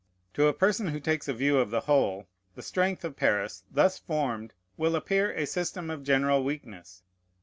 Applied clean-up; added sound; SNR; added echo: none; none; none; none.